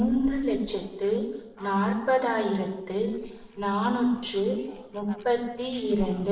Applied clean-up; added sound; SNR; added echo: neural separator model SepFormer DNS4.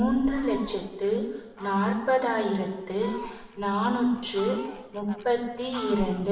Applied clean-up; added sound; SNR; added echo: none; Fowl; 15 dB; reverberation time 1.2 s.